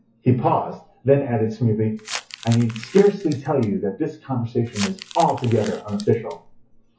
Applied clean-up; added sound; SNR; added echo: classical method WPE with log-MMSE.